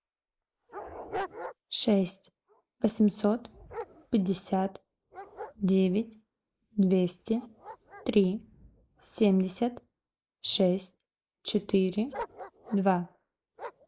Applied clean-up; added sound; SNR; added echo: neural mask model Resemble Enhance denoiser.